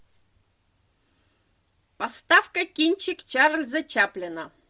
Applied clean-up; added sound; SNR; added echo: none; none; none; none.